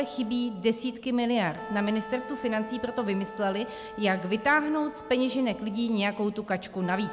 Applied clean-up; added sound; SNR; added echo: none; Wind instrument, woodwind instrument; 15 dB; none.